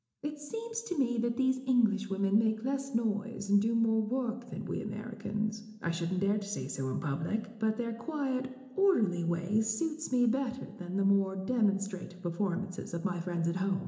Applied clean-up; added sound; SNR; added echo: none; none; none; reverberation time 0.8 s.